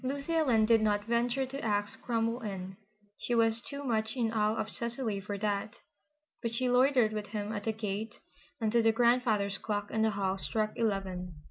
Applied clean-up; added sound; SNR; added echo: none; none; none; none.